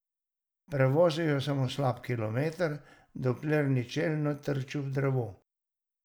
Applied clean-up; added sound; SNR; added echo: none; none; none; none.